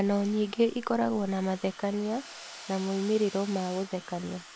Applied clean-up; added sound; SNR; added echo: none; Domestic sounds, home sounds; 17 dB; none.